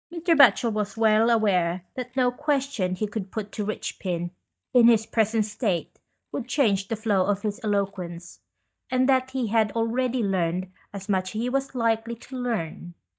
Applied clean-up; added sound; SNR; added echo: neural mask model DeepFilterNet 3.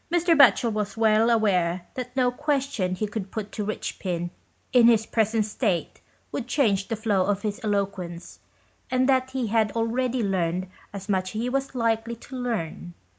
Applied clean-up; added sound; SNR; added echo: none; none; none; none.